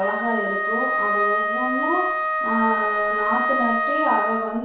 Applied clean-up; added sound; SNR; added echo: none; Wind instrument, woodwind instrument; -2 dB; reverberation time 0.7 s.